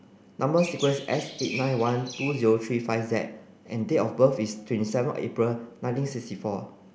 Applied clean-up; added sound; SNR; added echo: none; Chirp, tweet; 12 dB; none.